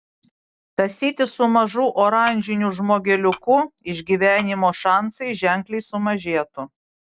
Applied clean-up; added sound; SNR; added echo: none; Tap / Glass; 14 dB; none.